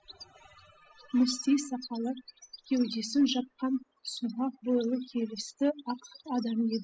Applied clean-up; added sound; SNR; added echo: classical method spectral subtraction.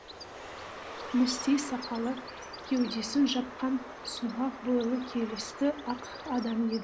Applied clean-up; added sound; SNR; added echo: none; Bird; 11 dB; none.